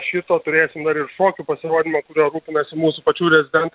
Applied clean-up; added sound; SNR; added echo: none; none; none; none.